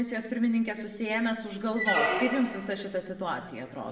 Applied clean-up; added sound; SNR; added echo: none; Squeak; 2 dB; reverberation time 1.4 s.